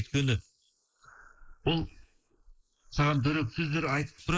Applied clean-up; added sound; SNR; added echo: neural mask model Resemble Enhance denoiser.